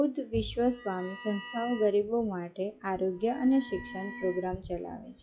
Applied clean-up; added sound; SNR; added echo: classical method log-MMSE.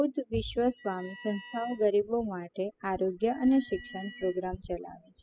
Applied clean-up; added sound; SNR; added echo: classical method spectral subtraction.